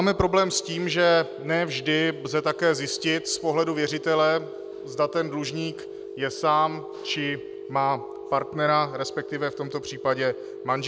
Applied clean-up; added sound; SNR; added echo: none; Telephone; 12 dB; none.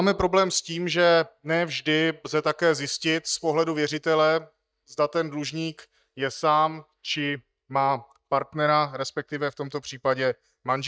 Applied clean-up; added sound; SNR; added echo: neural mask model DeepFilterNet 3.